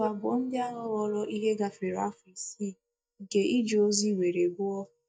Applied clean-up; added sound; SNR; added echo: neural mask model DeepFilterNet 3.